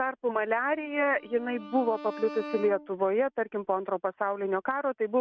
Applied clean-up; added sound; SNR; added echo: neural mask model RNNoise.